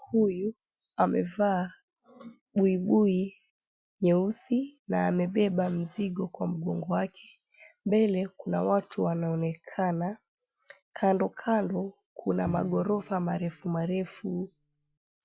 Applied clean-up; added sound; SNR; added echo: none; Bowed string instrument; 17 dB; none.